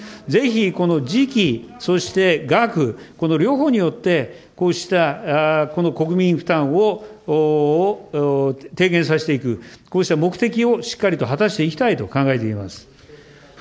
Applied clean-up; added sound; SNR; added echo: none; none; none; none.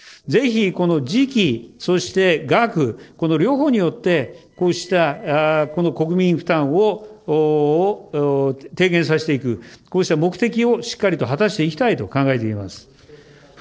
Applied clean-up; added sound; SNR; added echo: neural separator model SepFormer DNS4.